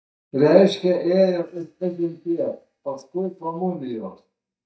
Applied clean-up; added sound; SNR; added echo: neural mask model DeepFilterNet 3.